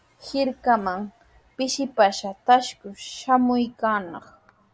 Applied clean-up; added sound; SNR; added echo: none; none; none; none.